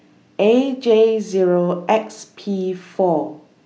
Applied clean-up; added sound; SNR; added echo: none; none; none; none.